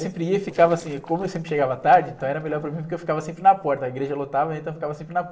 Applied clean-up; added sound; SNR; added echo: neural separator model SepFormer DNS4.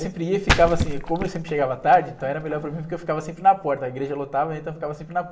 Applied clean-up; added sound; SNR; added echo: none; Splash, splatter; 4 dB; reverberation time 1.8 s.